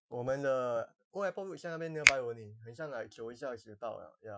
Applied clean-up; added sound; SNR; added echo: classical method Wiener filter.